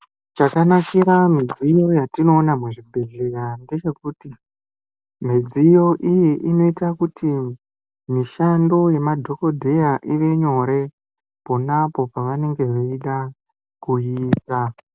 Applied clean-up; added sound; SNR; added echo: none; none; none; none.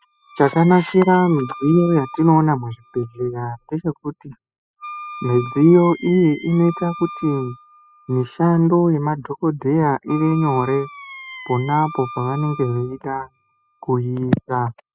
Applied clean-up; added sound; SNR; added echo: classical method spectral subtraction.